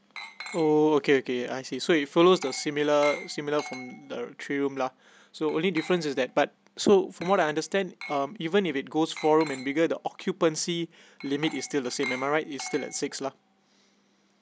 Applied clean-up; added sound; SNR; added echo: none; Glass; 17 dB; none.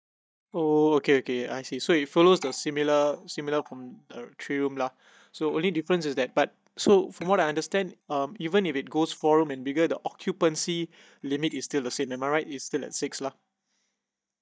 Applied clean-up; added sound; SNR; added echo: neural mask model DeepFilterNet 3.